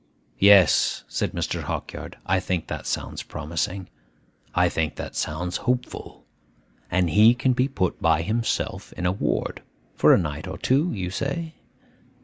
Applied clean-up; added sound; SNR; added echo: none; none; none; none.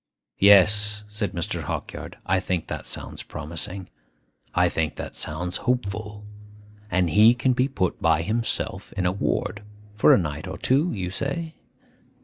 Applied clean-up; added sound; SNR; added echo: neural mask model DeepFilterNet 3.